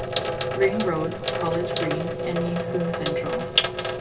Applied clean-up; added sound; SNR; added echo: none; Sink (filling or washing); -2 dB; reverberation time 2.7 s.